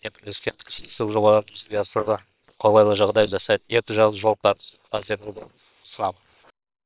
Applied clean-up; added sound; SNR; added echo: neural separator model SepFormer WHAM!.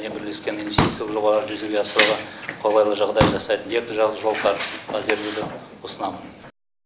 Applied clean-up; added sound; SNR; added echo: none; Explosion; 2 dB; none.